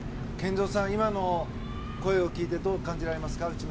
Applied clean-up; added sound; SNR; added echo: none; Engine; 5 dB; none.